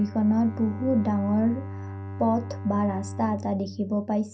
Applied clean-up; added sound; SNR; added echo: none; Bowed string instrument; 10 dB; reverberation time 0.3 s.